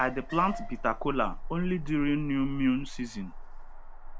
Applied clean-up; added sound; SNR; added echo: none; Alarm; 6 dB; none.